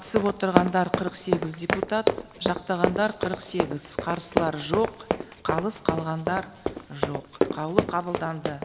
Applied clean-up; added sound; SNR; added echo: none; Run; 0 dB; none.